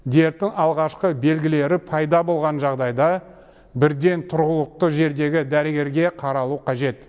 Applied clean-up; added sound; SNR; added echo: none; none; none; none.